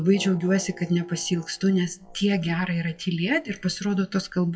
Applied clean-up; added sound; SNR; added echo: classical method WPE with log-MMSE.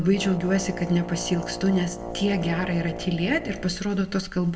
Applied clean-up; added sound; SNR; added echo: none; Brass instrument; 11 dB; reverberation time 1.0 s.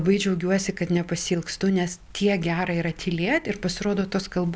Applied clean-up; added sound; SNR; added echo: none; none; none; none.